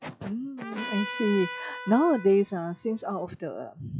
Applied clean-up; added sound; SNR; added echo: classical method log-MMSE.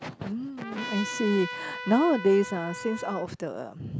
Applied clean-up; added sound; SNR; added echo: none; Trumpet; 10 dB; none.